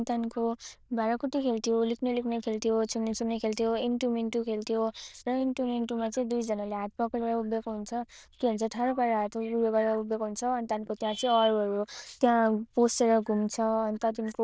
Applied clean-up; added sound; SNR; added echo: neural diffusion model UNIVERSE++.